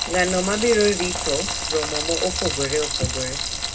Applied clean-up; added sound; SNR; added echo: none; Frying (food); 2 dB; reverberation time 0.2 s.